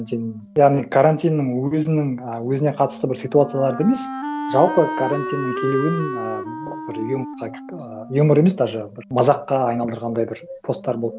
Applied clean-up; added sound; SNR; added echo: none; Wind instrument, woodwind instrument; 11 dB; none.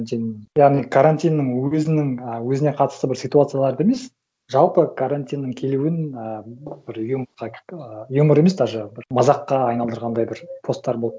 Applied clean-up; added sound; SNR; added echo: none; none; none; none.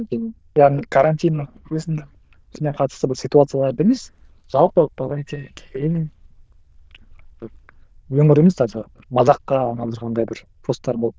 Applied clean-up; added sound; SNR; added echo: neural diffusion model UNIVERSE++.